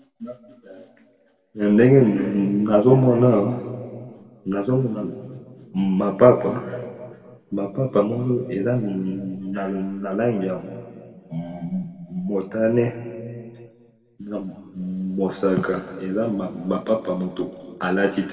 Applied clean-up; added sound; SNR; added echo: none; none; none; reverberation time 1.9 s.